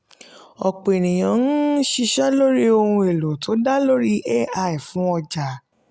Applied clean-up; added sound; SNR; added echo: none; none; none; none.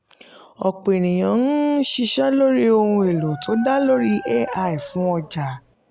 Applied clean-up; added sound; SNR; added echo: none; Dog; 16 dB; none.